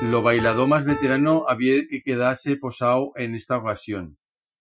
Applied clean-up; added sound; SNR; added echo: classical method Wiener filter.